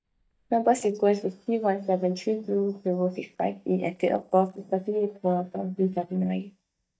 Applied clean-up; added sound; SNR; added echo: neural mask model DeepFilterNet 3.